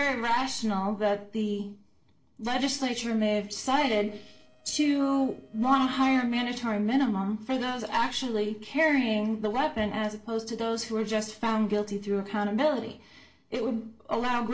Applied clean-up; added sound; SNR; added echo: neural separator model SepFormer DNS4.